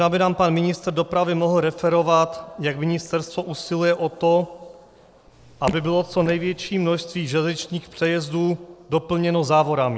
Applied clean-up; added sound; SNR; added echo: neural separator model SepFormer DNS4.